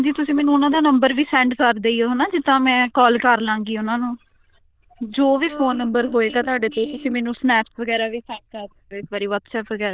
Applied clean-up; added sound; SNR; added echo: neural diffusion model UNIVERSE++.